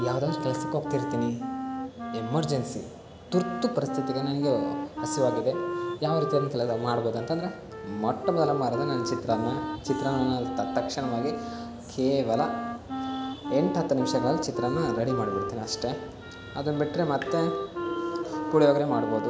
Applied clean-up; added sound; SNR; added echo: none; Wind instrument, woodwind instrument; 6 dB; none.